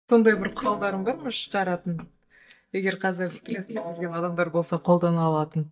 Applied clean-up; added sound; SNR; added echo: neural mask model DeepFilterNet 3.